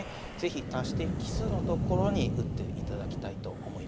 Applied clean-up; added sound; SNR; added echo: none; Wind; -4 dB; none.